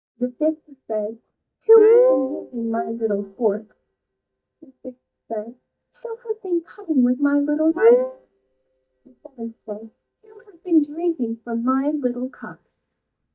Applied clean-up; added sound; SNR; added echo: neural mask model DeepFilterNet 3.